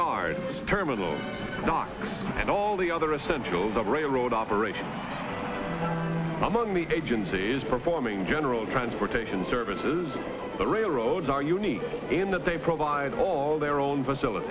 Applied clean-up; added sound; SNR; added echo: none; Train; 19 dB; none.